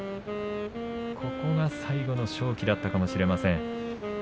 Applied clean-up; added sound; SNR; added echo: none; Wind instrument, woodwind instrument; 5 dB; none.